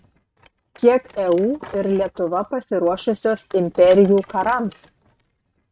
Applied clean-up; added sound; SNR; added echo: neural mask model RNNoise.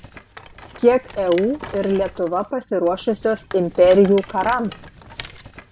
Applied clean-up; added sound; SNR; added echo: none; Rattle; 18 dB; none.